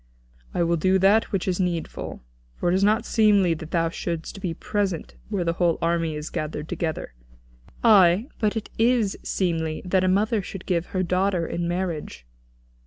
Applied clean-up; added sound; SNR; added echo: none; none; none; none.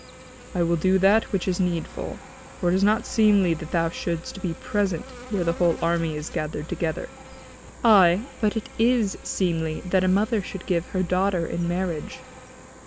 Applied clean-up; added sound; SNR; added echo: none; Cricket + Buzz; 19 dB; none.